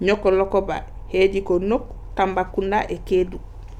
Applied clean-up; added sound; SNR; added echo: none; none; none; none.